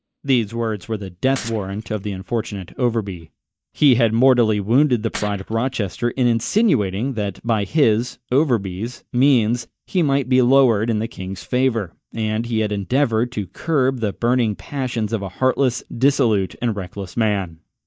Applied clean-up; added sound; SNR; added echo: neural mask model DeepFilterNet 3.